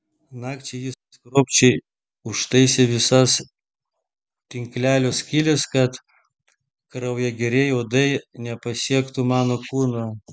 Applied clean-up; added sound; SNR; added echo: none; none; none; none.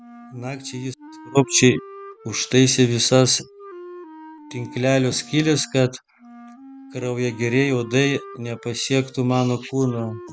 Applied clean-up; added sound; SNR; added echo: none; Wind instrument, woodwind instrument; 19 dB; none.